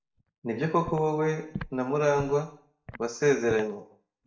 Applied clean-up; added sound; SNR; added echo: neural mask model DeepFilterNet 3.